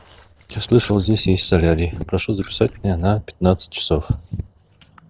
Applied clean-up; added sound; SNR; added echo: neural separator model SepFormer DNS4.